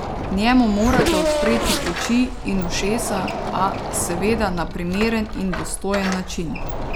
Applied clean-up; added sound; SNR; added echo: none; Race car, auto racing / Accelerating, revving, vroom + Door; 2 dB; none.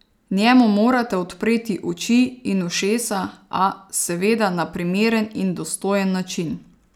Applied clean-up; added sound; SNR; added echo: none; none; none; none.